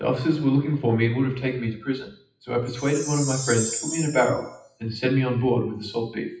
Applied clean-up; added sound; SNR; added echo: classical method WPE with log-MMSE.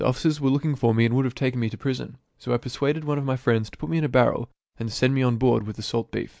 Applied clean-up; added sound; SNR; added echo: none; none; none; none.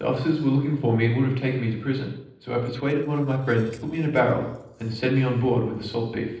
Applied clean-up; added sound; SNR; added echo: neural separator model SepFormer DNS4.